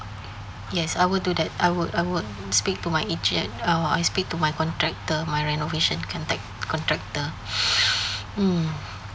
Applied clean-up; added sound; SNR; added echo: none; none; none; none.